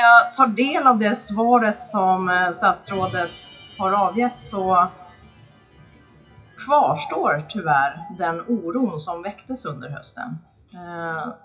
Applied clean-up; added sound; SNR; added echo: classical method WPE with log-MMSE.